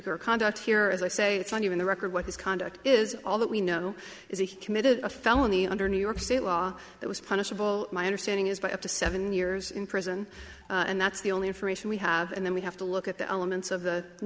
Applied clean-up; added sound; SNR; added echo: none; none; none; none.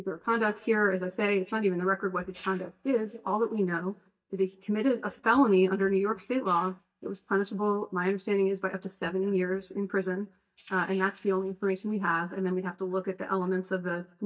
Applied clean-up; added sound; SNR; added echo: neural mask model DeepFilterNet 3.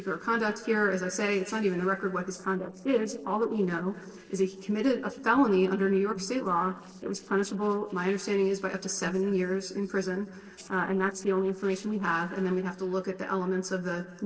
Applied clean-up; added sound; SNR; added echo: neural separator model SepFormer DNS4.